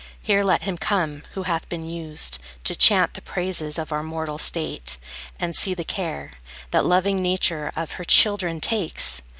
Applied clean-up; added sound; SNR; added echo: none; none; none; none.